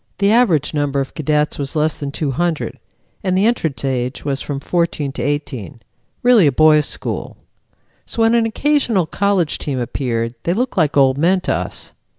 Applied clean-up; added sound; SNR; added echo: none; none; none; none.